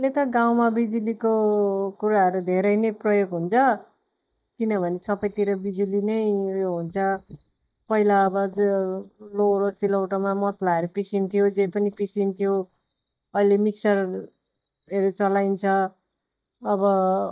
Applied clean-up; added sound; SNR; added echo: neural mask model DeepFilterNet 3.